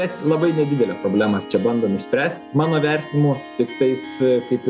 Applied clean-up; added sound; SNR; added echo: none; Harp; 15 dB; none.